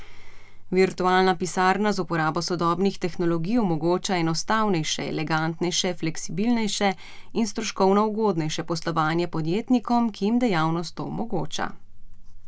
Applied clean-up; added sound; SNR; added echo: none; none; none; none.